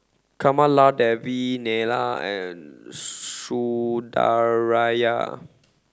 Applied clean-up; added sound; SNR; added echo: none; none; none; none.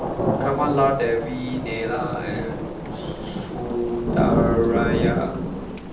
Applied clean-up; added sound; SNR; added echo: none; Thunder / Rain; 0 dB; reverberation time 0.6 s.